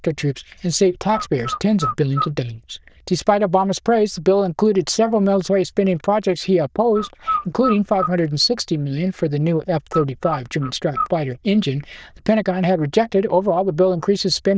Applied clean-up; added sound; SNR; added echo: neural diffusion model UNIVERSE++.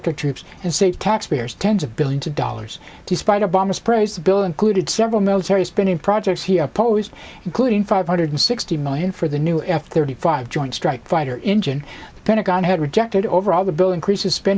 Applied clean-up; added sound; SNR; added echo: none; none; none; none.